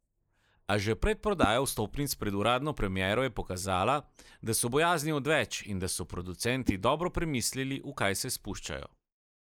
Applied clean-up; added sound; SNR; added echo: neural mask model Resemble Enhance denoiser.